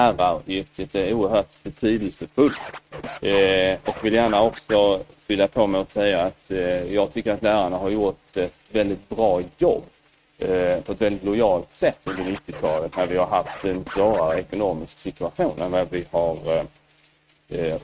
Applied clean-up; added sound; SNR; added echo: neural mask model RNNoise.